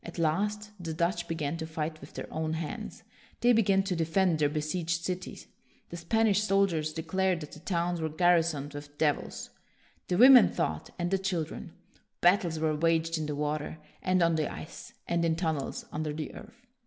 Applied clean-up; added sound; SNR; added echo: none; none; none; none.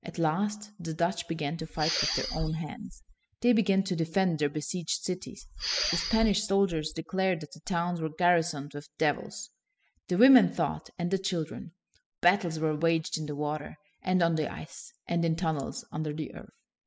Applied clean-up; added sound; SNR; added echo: classical method spectral subtraction.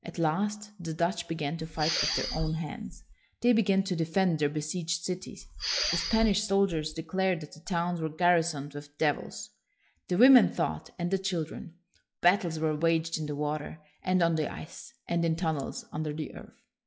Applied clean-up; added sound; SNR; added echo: classical method log-MMSE.